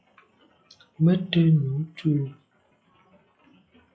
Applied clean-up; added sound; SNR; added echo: classical method log-MMSE.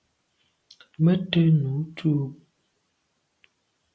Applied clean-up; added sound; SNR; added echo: none; none; none; none.